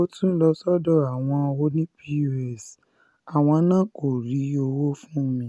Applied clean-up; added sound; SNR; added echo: none; none; none; none.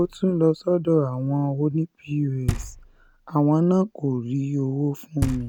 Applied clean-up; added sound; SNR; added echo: none; Knock; 12 dB; none.